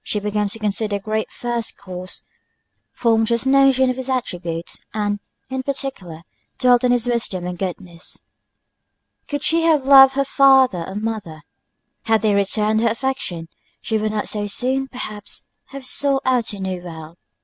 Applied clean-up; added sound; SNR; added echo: none; none; none; none.